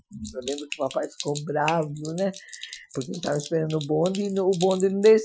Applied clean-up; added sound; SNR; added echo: classical method Wiener filter.